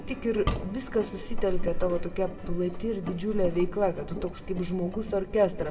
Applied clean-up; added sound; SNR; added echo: none; Engine; 12 dB; reverberation time 1.3 s.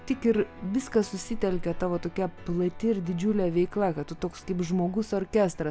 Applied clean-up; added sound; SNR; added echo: none; none; none; none.